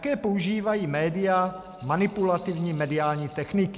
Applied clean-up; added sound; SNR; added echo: none; Rattle (instrument); 18 dB; none.